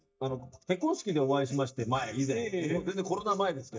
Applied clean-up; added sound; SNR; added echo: neural mask model DeepFilterNet 3.